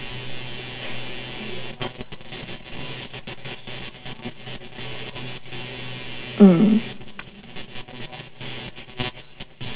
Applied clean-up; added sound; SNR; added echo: none; none; none; reverberation time 2.3 s.